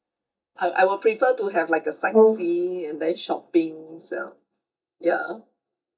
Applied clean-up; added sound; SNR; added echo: neural mask model DeepFilterNet 3.